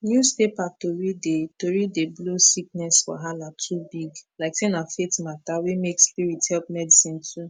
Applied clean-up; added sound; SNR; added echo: none; none; none; none.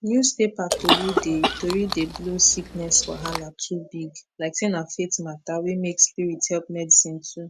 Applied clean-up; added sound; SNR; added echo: none; Chewing, mastication / Cough; 2 dB; none.